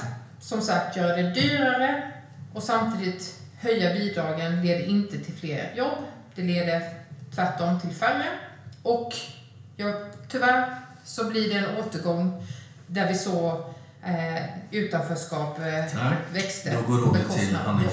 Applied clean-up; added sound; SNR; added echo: none; none; none; reverberation time 0.5 s.